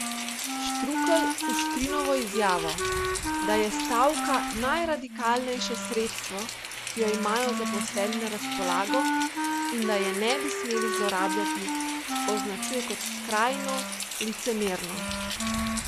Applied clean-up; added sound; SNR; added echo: none; Wind instrument, woodwind instrument + Rain; 0 dB; none.